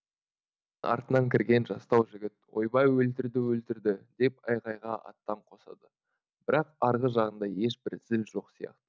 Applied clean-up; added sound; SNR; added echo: none; none; none; none.